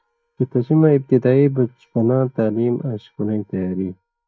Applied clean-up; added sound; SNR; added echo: neural mask model DeepFilterNet 3.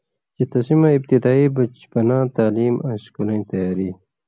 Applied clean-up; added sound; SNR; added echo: none; none; none; none.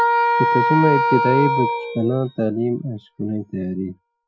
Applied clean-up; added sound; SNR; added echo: classical method Wiener filter.